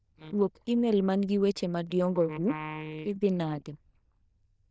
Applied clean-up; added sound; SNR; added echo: neural diffusion model UNIVERSE++.